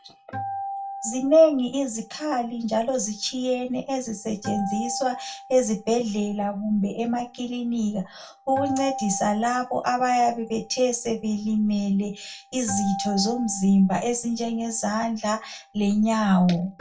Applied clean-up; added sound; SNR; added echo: none; Acoustic guitar; 14 dB; reverberation time 0.2 s.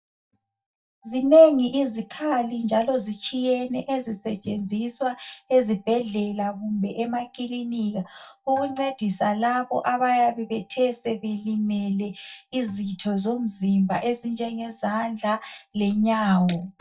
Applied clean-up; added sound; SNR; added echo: neural mask model DeepFilterNet 3.